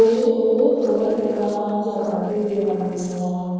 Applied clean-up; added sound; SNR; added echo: neural separator model SepFormer DNS4.